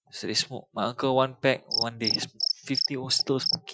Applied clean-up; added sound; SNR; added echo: classical method Wiener filter.